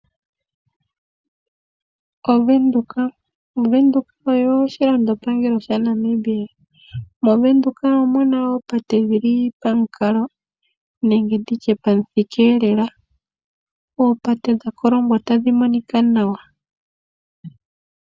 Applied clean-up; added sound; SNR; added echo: none; none; none; none.